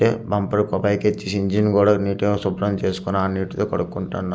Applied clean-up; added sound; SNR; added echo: none; none; none; none.